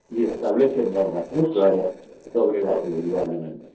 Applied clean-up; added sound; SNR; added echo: neural separator model SepFormer DNS4.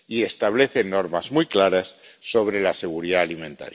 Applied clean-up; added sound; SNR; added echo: none; none; none; none.